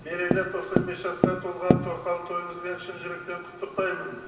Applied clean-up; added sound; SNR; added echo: none; Tap; -1 dB; reverberation time 0.2 s.